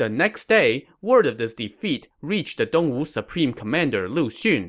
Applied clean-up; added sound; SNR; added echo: none; none; none; none.